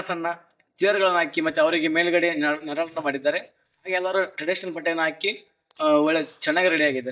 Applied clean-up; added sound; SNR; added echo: neural mask model DeepFilterNet 3.